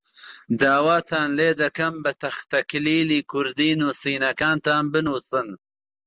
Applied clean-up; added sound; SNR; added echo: none; none; none; none.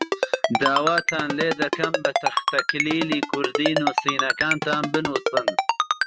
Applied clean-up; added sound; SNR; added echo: none; Ringtone; -2 dB; none.